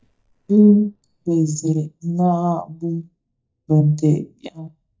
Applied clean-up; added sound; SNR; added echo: neural mask model DeepFilterNet 3.